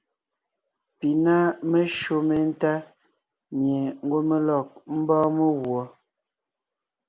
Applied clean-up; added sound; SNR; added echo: none; none; none; none.